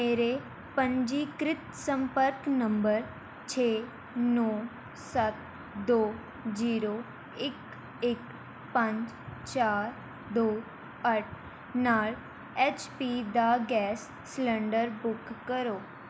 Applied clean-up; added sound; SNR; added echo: none; none; none; none.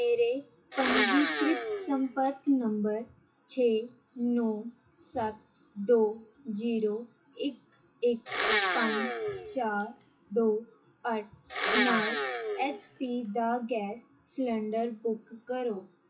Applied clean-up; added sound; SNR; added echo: classical method WPE with log-MMSE.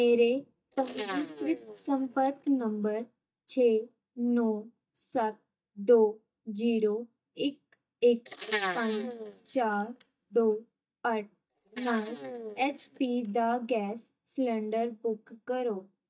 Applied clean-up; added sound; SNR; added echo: neural mask model DeepFilterNet 3.